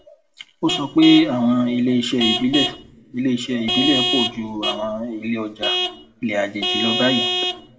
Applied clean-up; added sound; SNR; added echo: none; Vehicle horn, car horn, honking / Truck; 4 dB; reverberation time 1.2 s.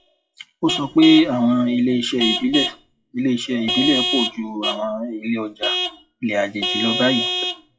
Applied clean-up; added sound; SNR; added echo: classical method WPE with log-MMSE.